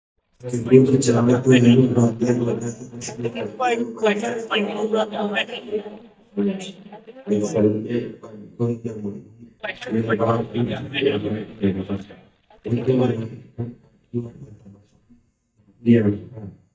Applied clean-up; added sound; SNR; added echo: neural mask model DeepFilterNet 3.